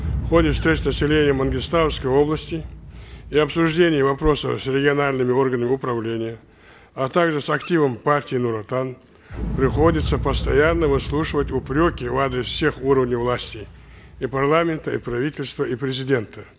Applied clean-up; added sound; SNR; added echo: none; Explosion; 10 dB; none.